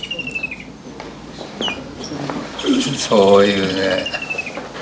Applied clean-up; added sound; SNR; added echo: none; Bird; 11 dB; none.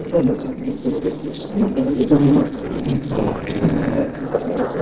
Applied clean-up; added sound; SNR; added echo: neural separator model SepFormer DNS4.